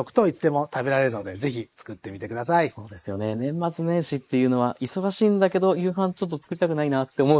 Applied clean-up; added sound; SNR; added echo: neural mask model Resemble Enhance denoiser.